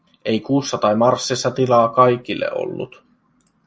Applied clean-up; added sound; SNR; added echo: none; none; none; none.